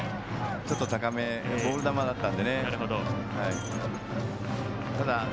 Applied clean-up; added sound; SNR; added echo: none; Shatter; 19 dB; none.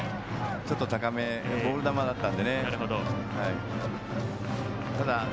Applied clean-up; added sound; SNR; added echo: none; none; none; none.